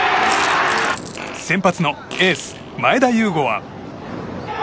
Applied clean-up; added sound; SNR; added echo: none; Coin (dropping) + Fart; 15 dB; none.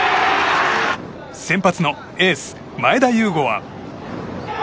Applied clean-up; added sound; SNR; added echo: none; none; none; none.